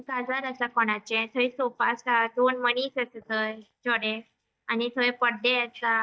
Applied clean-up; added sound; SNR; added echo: neural mask model DeepFilterNet 3.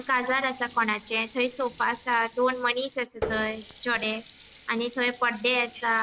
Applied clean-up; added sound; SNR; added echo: none; Water tap, faucet; 14 dB; none.